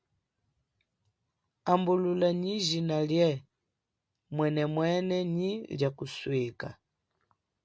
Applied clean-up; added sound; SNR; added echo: none; none; none; none.